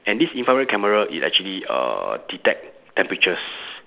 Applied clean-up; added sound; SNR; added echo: none; none; none; none.